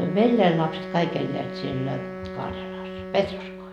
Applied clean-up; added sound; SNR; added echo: none; Wind instrument, woodwind instrument; 9 dB; none.